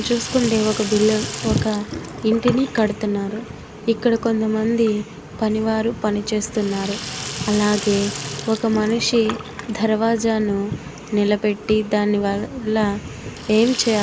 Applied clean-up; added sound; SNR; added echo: none; Sink (filling or washing); 13 dB; none.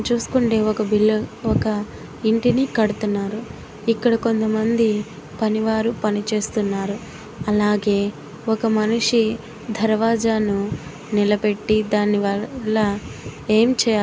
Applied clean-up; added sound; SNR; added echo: none; none; none; none.